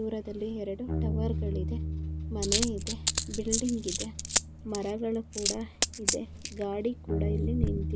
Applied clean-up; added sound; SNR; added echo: none; Coin (dropping) + Bass guitar; -3 dB; none.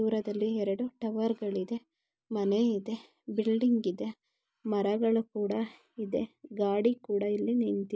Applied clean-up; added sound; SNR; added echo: none; none; none; none.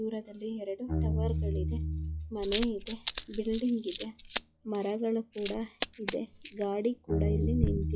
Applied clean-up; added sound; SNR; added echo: classical method log-MMSE.